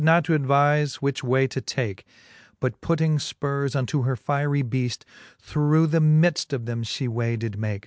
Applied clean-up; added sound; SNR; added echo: none; none; none; none.